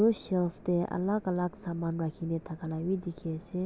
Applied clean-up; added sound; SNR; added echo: none; none; none; none.